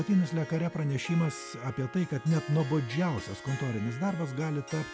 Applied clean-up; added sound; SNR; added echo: none; Harp; 14 dB; none.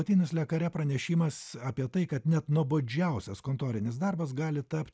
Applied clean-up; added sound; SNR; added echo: none; none; none; none.